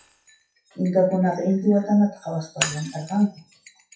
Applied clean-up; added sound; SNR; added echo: classical method WPE with log-MMSE.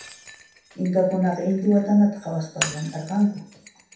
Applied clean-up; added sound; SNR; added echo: none; Shatter; 14 dB; reverberation time 0.7 s.